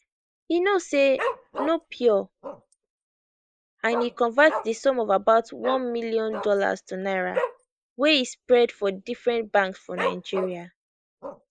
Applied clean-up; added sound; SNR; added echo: neural mask model Resemble Enhance denoiser.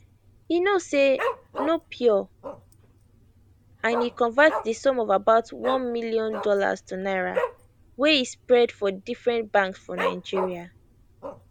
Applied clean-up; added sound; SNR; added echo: none; Dog; 11 dB; none.